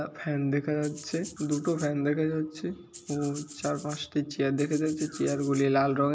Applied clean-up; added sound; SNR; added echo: none; Rattle (instrument); 17 dB; none.